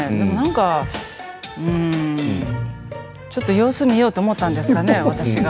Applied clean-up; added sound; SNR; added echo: none; none; none; none.